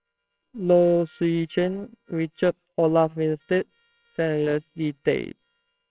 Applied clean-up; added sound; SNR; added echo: neural separator model SepFormer WHAMR!.